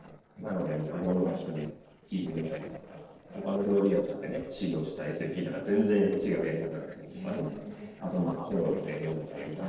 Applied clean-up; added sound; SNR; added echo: neural separator model SepFormer DNS4.